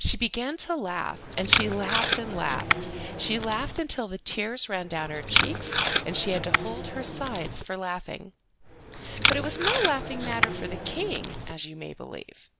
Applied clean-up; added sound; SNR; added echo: none; Packing tape, duct tape; -3 dB; none.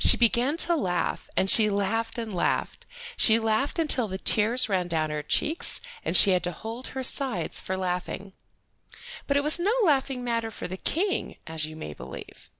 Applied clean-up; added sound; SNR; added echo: none; none; none; none.